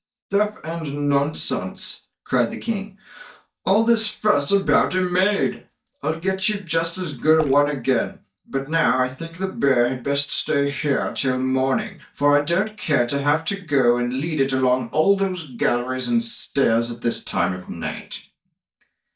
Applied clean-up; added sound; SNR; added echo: neural mask model DeepFilterNet 3.